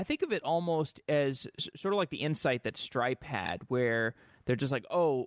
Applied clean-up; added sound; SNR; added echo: none; none; none; none.